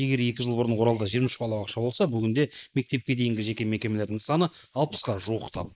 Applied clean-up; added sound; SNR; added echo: neural mask model Resemble Enhance denoiser.